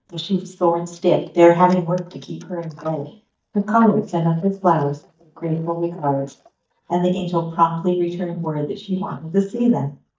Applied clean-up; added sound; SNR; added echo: neural mask model DeepFilterNet 3.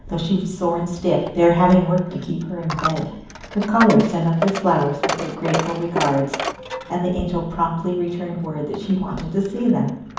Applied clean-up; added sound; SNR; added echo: none; Coin (dropping); 9 dB; reverberation time 1.2 s.